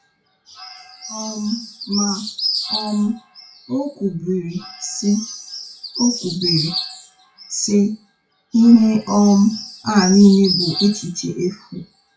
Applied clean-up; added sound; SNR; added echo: classical method WPE with log-MMSE.